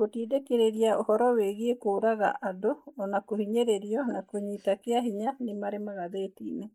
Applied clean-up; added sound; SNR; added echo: neural mask model Resemble Enhance denoiser.